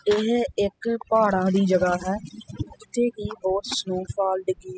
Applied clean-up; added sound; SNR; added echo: classical method spectral subtraction.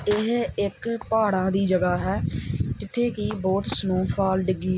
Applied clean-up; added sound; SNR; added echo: none; none; none; none.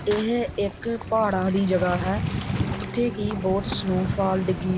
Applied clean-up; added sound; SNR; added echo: none; Waves, surf; 10 dB; none.